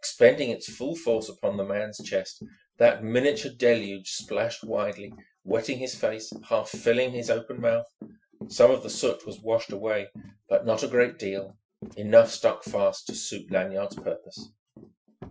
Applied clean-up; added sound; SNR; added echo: classical method Wiener filter.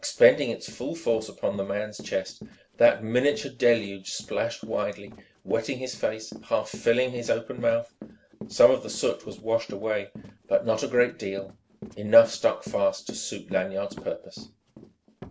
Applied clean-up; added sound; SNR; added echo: none; Run; 19 dB; none.